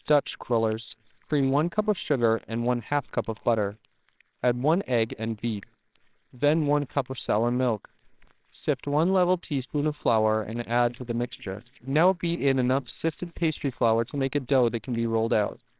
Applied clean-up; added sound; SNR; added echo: neural separator model SepFormer WHAMR!.